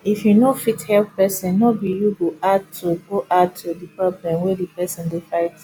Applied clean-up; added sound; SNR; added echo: none; none; none; none.